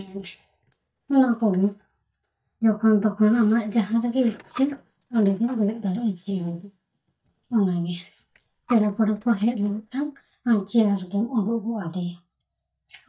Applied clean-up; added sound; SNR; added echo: neural mask model DeepFilterNet 3.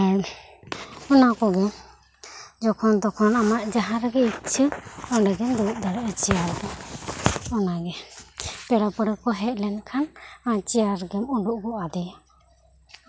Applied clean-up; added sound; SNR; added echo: none; none; none; none.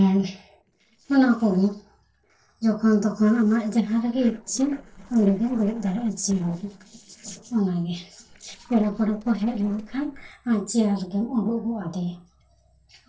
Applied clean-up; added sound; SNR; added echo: neural separator model SepFormer DNS4.